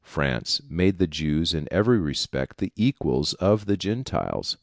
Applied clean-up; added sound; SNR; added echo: none; none; none; none.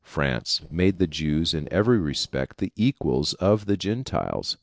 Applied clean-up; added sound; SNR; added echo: neural separator model SepFormer DNS4.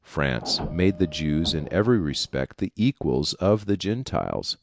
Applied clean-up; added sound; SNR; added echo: none; Printer; 14 dB; none.